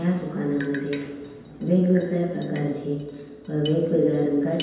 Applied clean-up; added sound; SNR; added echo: none; Drip; 20 dB; reverberation time 1.2 s.